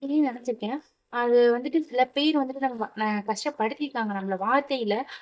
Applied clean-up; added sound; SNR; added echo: neural mask model DeepFilterNet 3.